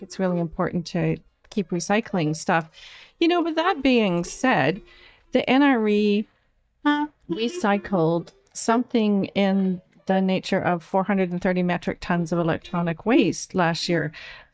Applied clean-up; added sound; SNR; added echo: neural mask model DeepFilterNet 3.